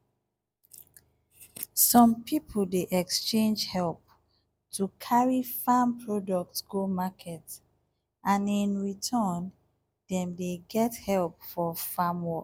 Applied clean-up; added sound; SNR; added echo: none; none; none; none.